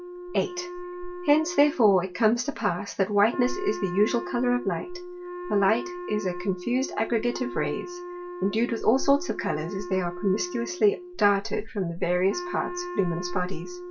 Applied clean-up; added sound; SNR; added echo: none; Wind instrument, woodwind instrument; 11 dB; reverberation time 0.2 s.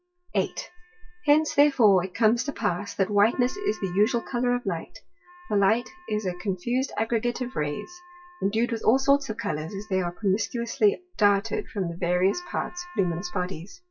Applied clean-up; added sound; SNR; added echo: classical method WPE with log-MMSE.